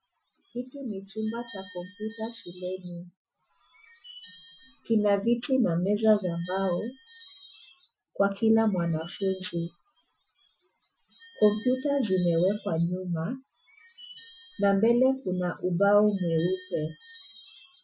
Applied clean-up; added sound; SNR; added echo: classical method Wiener filter.